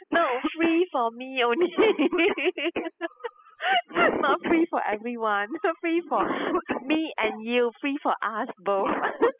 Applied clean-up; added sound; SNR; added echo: classical method spectral subtraction.